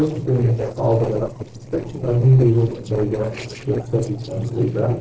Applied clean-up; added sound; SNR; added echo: neural separator model SepFormer DNS4.